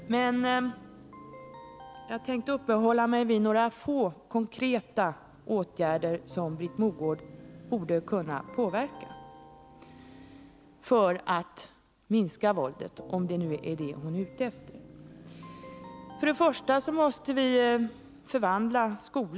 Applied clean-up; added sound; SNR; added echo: none; Keyboard (musical) + Car passing by / Traffic noise, roadway noise / Engine; 20 dB; none.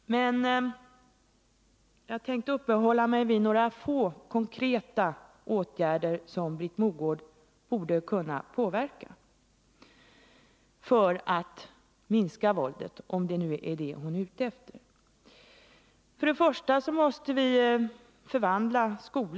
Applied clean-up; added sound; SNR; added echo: none; none; none; none.